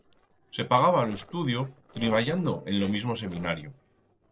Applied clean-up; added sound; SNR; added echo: neural separator model SepFormer DNS4.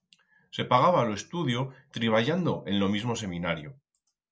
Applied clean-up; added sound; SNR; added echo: none; none; none; none.